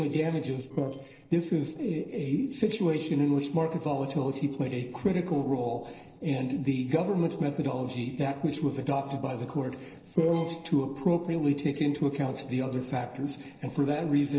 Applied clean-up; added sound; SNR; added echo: neural separator model SepFormer DNS4.